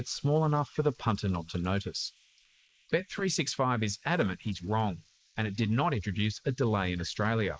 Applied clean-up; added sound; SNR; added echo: neural mask model Resemble Enhance denoiser.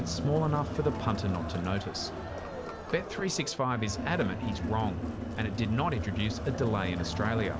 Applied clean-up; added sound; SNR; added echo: none; Crowd; 4 dB; none.